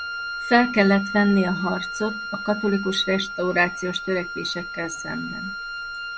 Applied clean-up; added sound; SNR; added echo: none; Wind instrument, woodwind instrument; 8 dB; none.